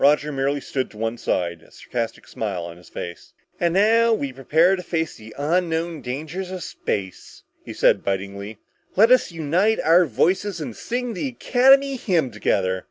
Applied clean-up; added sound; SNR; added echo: none; none; none; none.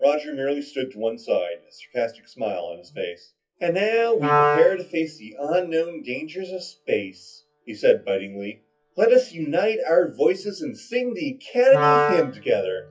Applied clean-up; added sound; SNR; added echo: classical method WPE with log-MMSE.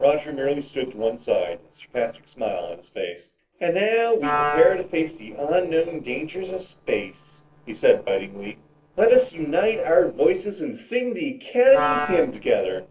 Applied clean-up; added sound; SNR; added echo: neural separator model SepFormer DNS4.